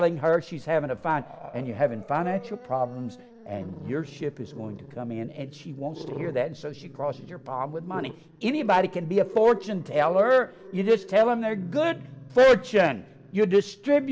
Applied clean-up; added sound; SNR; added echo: none; Growling; 17 dB; none.